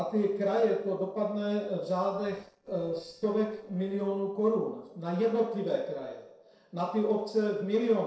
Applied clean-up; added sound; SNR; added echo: neural separator model SepFormer DNS4.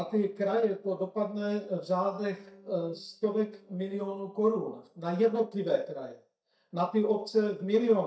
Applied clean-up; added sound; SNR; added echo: neural mask model DeepFilterNet 3.